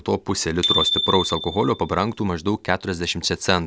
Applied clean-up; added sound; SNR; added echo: none; Bicycle bell; 5 dB; none.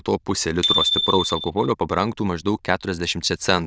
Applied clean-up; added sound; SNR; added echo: neural diffusion model UNIVERSE++.